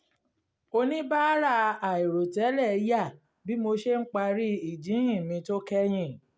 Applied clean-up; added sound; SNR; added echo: none; none; none; none.